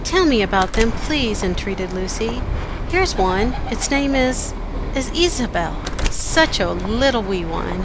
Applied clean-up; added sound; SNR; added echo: none; Door + Bird; 3 dB; none.